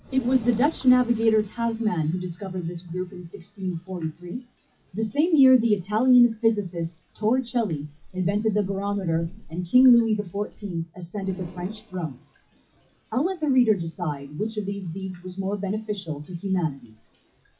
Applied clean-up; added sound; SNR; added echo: classical method WPE with log-MMSE.